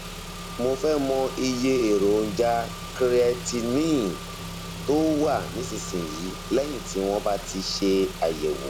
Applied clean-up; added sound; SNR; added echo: none; Engine / Car; 10 dB; none.